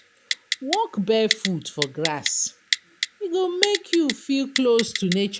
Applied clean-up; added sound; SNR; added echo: none; Typing; 5 dB; none.